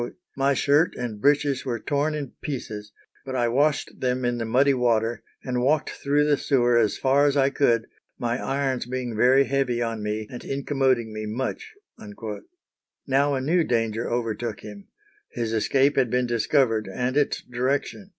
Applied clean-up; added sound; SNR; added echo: none; none; none; none.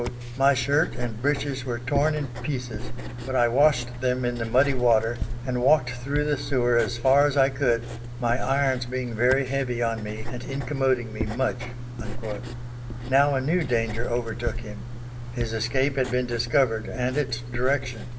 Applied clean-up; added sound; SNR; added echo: none; Writing; 6 dB; reverberation time 0.5 s.